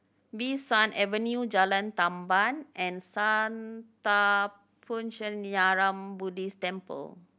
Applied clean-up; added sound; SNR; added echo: none; none; none; none.